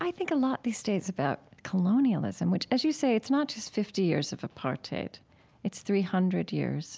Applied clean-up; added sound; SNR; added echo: none; none; none; none.